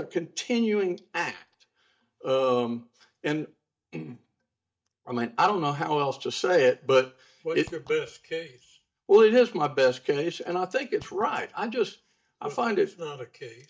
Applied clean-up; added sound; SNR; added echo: neural mask model DeepFilterNet 3.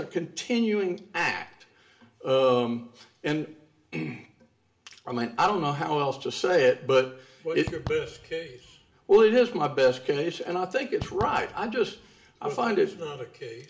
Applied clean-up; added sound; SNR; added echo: none; Fireworks; 16 dB; reverberation time 0.4 s.